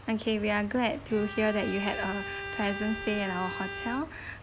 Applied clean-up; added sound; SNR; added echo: none; Bowed string instrument; 9 dB; none.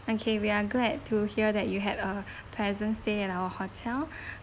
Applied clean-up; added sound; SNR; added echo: none; none; none; none.